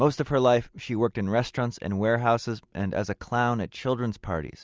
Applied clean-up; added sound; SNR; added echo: none; none; none; none.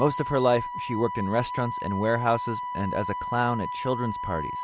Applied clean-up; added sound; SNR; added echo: none; Wind instrument, woodwind instrument; 6 dB; none.